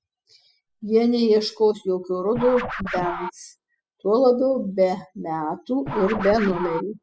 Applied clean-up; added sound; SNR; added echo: classical method spectral subtraction.